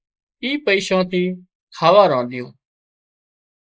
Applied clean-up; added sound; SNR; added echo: neural mask model Resemble Enhance denoiser.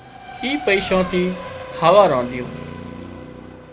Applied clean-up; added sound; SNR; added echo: none; Race car, auto racing / Accelerating, revving, vroom + Traffic noise, roadway noise; 12 dB; none.